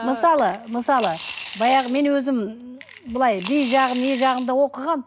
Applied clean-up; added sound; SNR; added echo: none; Coin (dropping) / Glass; 8 dB; none.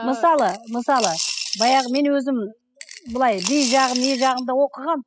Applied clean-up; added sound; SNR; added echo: classical method spectral subtraction.